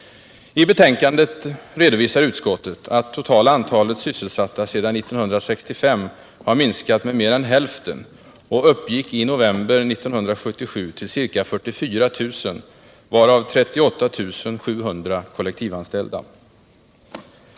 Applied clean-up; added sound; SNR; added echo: none; none; none; none.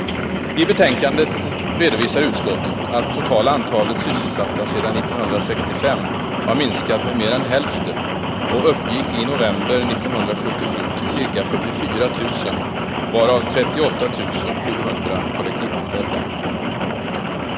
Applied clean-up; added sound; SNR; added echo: none; Rain; 1 dB; none.